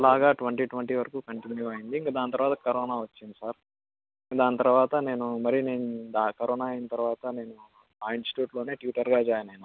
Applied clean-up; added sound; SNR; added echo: none; none; none; none.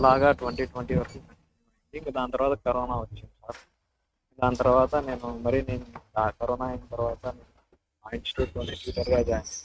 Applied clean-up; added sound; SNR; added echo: neural mask model RNNoise.